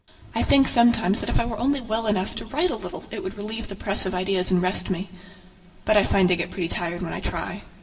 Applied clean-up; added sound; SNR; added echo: none; none; none; reverberation time 3.0 s.